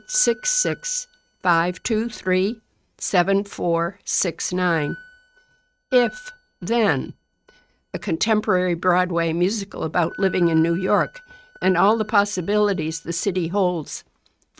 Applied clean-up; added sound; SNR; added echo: neural mask model RNNoise.